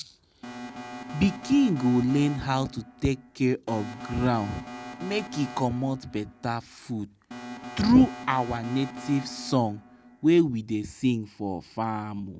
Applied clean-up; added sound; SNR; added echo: none; Alarm; 14 dB; none.